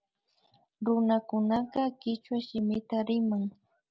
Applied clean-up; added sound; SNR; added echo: none; none; none; none.